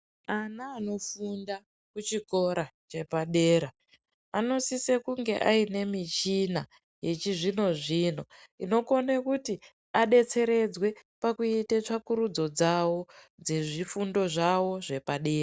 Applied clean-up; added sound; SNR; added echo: none; none; none; none.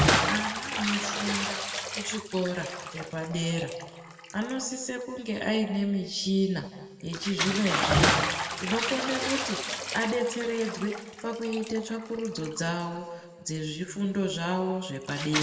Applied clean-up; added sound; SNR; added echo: none; Bathtub (filling or washing) / Splash, splatter; 1 dB; reverberation time 1.7 s.